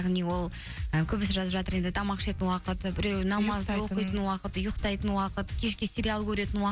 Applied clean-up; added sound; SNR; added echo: none; none; none; none.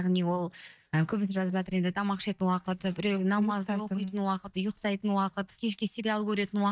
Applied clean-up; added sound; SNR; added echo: neural mask model DeepFilterNet 3.